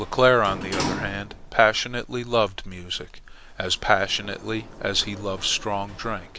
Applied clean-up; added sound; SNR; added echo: none; Sliding door; 13 dB; none.